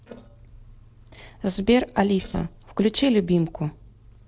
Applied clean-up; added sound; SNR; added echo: neural separator model SepFormer DNS4.